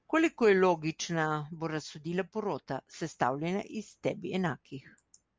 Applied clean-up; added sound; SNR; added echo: none; none; none; none.